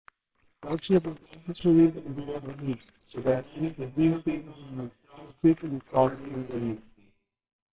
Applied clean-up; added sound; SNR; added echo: neural separator model SepFormer WHAMR!.